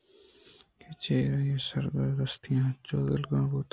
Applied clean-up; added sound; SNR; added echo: none; none; none; none.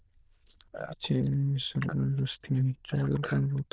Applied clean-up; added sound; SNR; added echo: neural diffusion model UNIVERSE++.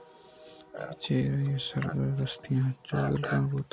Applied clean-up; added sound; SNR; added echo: none; Livestock, farm animals, working animals; 12 dB; none.